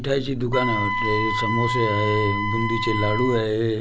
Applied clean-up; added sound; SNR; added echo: none; Wind instrument, woodwind instrument; 3 dB; none.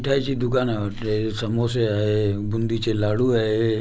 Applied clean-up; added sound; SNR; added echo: none; none; none; none.